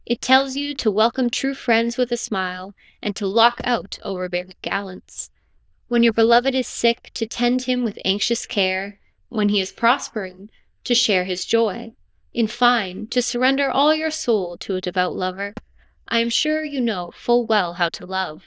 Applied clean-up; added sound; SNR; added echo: neural diffusion model UNIVERSE++.